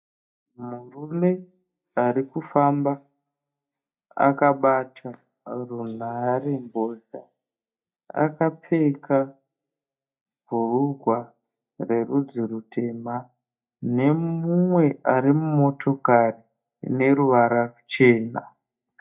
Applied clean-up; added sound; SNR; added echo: neural mask model DeepFilterNet 3.